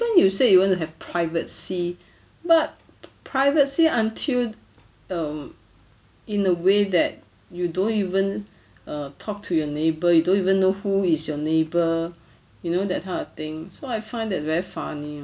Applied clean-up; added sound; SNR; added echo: none; none; none; none.